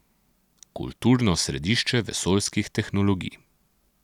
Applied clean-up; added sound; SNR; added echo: none; none; none; none.